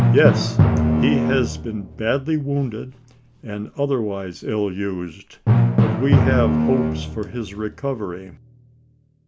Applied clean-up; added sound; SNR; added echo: none; Drum; -3 dB; none.